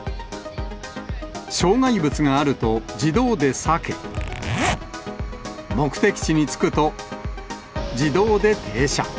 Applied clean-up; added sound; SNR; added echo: none; Zipper (clothing); 5 dB; none.